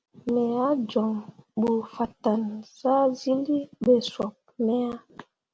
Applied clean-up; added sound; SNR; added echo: none; none; none; none.